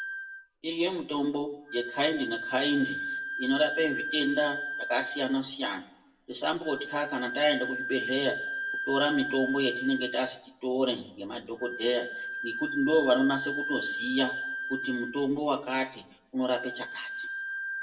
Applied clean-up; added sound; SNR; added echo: none; Wind instrument, woodwind instrument; 6 dB; reverberation time 0.6 s.